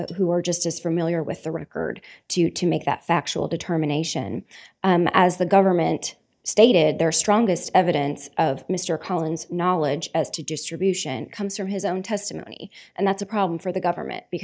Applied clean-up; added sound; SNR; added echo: neural mask model DeepFilterNet 3.